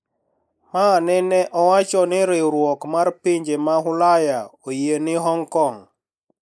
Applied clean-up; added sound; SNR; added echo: neural mask model Resemble Enhance denoiser.